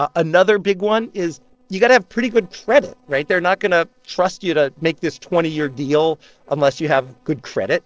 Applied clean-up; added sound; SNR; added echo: neural separator model SepFormer DNS4.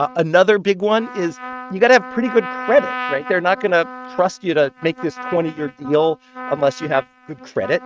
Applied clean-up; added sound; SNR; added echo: neural mask model RNNoise.